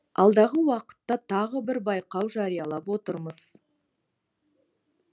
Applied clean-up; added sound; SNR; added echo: none; none; none; none.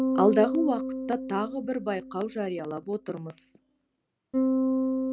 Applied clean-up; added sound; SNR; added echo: none; Bass guitar; 1 dB; none.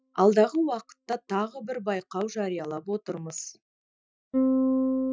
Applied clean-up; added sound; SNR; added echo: classical method Wiener filter.